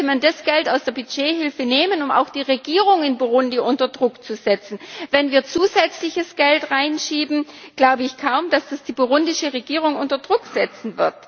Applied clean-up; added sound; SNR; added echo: none; none; none; none.